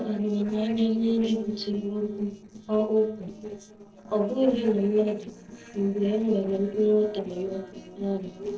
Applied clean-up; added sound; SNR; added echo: neural separator model SepFormer DNS4.